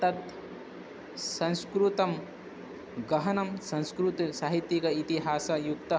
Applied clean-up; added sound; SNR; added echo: none; none; none; none.